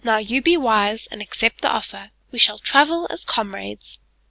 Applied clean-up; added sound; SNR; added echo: none; none; none; none.